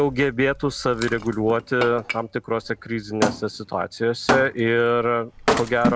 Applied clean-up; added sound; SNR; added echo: none; Wood; 6 dB; none.